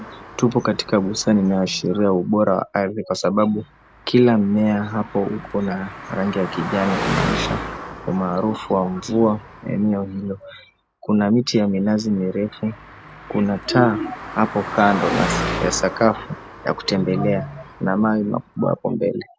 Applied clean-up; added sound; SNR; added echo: none; Car passing by; 11 dB; none.